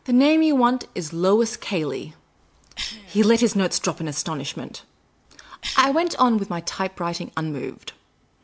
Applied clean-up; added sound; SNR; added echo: none; Cough; 18 dB; none.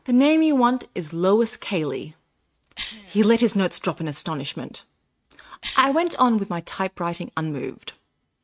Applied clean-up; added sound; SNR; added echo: neural mask model RNNoise.